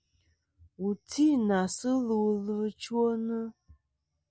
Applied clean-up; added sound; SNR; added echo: none; none; none; none.